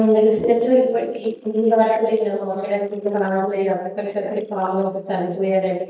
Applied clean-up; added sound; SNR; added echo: neural mask model DeepFilterNet 3.